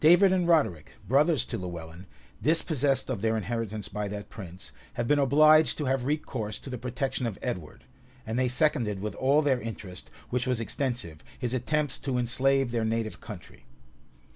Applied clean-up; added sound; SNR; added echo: none; none; none; none.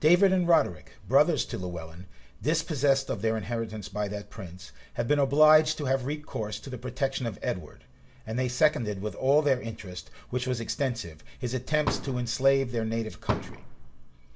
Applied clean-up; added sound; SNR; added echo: none; Fireworks; 8 dB; reverberation time 0.3 s.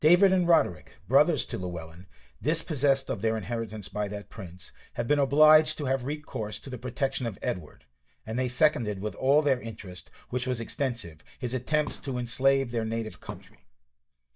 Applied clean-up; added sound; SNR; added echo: neural mask model DeepFilterNet 3.